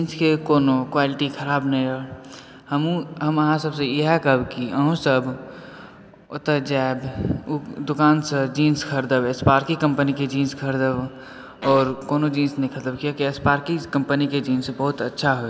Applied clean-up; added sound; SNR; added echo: none; Fart; 10 dB; none.